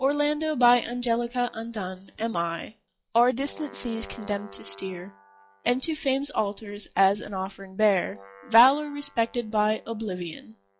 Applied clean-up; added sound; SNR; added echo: classical method log-MMSE.